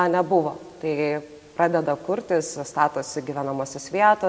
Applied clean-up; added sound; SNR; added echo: none; none; none; none.